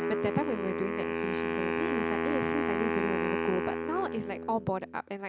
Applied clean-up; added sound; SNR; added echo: none; Wind instrument, woodwind instrument; -2 dB; none.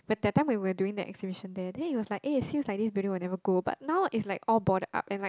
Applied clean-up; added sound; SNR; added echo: none; none; none; none.